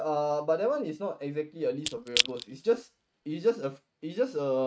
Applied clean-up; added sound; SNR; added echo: neural mask model RNNoise.